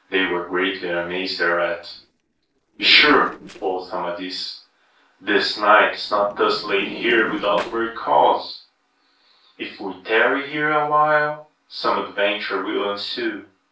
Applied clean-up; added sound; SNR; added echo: neural separator model SepFormer DNS4.